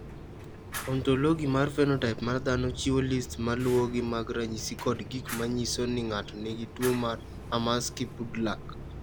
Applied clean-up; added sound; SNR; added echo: none; Fire; 12 dB; none.